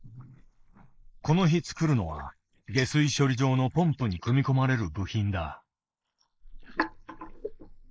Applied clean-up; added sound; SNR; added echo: neural mask model Resemble Enhance denoiser.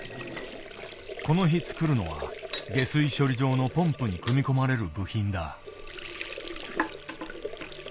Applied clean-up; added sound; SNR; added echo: none; Sink (filling or washing) / Water; 12 dB; none.